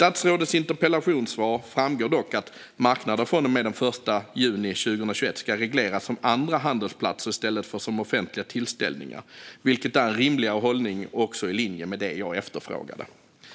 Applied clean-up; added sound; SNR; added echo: none; none; none; none.